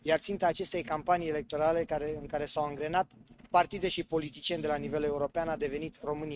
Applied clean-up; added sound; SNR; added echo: neural mask model RNNoise.